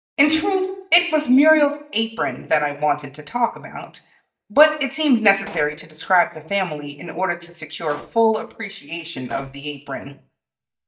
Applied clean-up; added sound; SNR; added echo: neural mask model DeepFilterNet 3.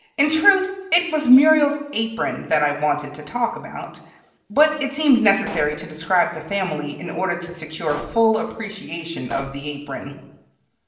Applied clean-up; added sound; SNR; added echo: neural separator model SepFormer DNS4.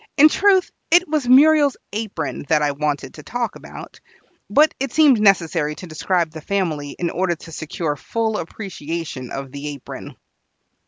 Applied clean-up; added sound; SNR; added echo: none; none; none; none.